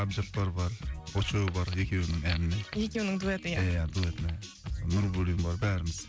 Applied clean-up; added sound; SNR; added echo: none; Wood; 18 dB; none.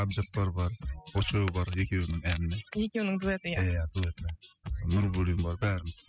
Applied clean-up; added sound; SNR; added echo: classical method spectral subtraction.